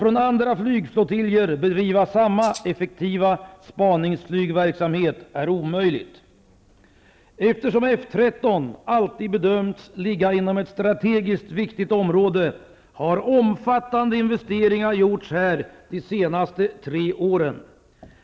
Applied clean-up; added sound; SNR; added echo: none; Rattle (instrument); 18 dB; none.